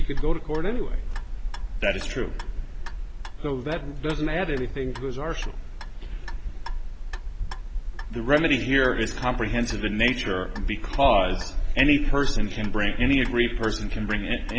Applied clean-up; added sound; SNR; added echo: none; Clock; 0 dB; none.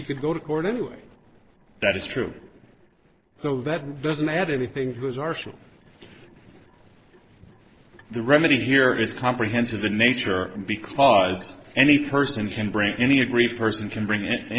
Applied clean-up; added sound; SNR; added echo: neural separator model SepFormer DNS4.